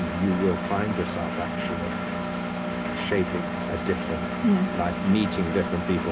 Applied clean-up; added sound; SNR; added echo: none; Engine; 1 dB; reverberation time 0.3 s.